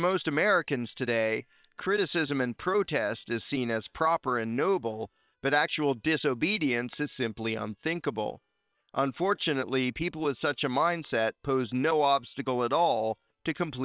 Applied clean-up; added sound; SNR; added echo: neural separator model SepFormer WHAM!.